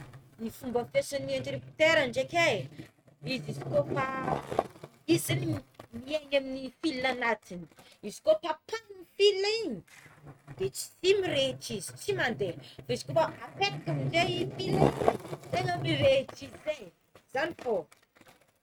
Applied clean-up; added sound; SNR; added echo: neural mask model RNNoise.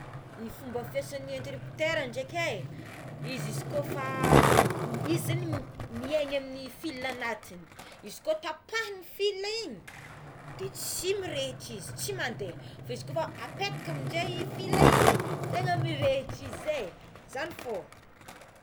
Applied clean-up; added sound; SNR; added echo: none; Skateboard; -3 dB; none.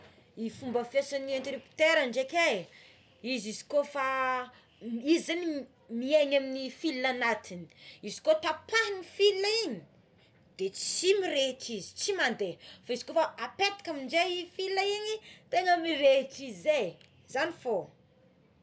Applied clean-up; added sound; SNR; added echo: none; none; none; none.